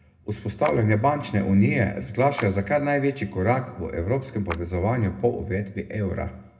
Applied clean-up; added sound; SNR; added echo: none; Clapping; 19 dB; reverberation time 0.2 s.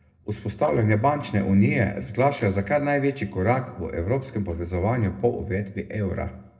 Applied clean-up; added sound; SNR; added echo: neural separator model SepFormer DNS4.